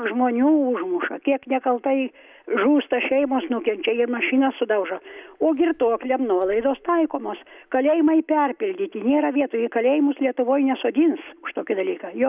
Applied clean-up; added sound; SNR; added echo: none; none; none; none.